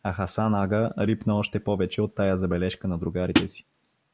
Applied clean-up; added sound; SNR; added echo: none; Hi-hat; -4 dB; none.